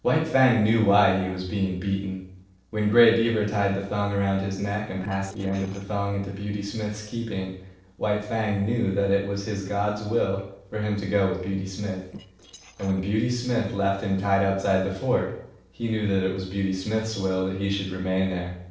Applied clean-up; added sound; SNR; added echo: neural separator model SepFormer DNS4.